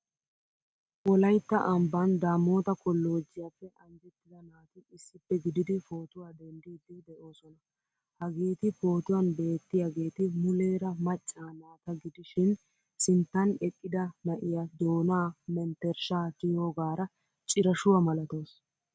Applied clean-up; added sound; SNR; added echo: none; none; none; none.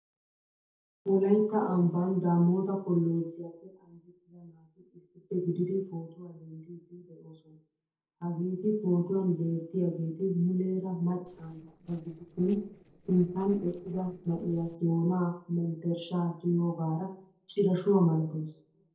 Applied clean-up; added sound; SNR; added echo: neural separator model SepFormer DNS4.